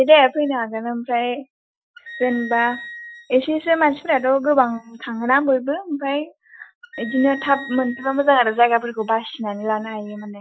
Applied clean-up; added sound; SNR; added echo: classical method Wiener filter.